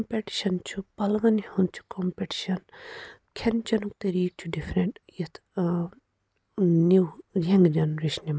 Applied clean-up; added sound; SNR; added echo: none; none; none; none.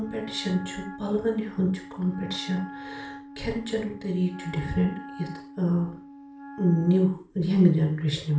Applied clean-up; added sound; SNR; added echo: none; Wind instrument, woodwind instrument; 16 dB; reverberation time 0.3 s.